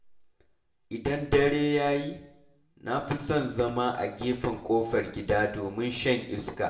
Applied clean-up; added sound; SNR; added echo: none; none; none; reverberation time 0.6 s.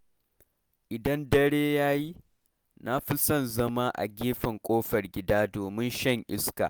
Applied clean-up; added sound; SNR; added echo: none; none; none; none.